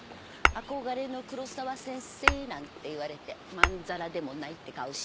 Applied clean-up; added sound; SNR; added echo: none; Tap / Glass; -5 dB; none.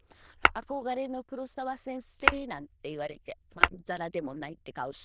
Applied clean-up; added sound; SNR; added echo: neural diffusion model UNIVERSE++.